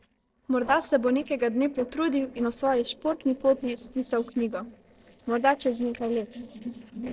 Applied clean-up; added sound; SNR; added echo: neural separator model SepFormer DNS4.